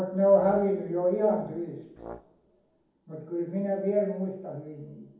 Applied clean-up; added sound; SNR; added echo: none; Brass instrument; 19 dB; reverberation time 1.2 s.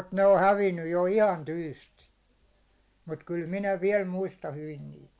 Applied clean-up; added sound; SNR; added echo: none; none; none; none.